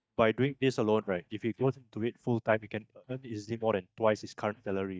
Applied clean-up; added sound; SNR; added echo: neural mask model DeepFilterNet 3.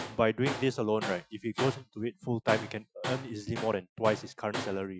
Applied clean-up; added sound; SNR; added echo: classical method Wiener filter.